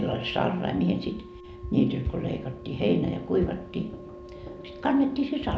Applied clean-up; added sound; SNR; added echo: none; Wind instrument, woodwind instrument; 17 dB; none.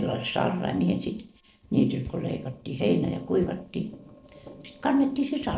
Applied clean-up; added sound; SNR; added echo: neural separator model SepFormer DNS4.